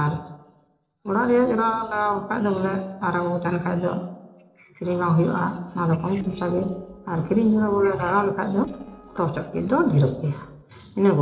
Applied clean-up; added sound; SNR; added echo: neural separator model SepFormer DNS4.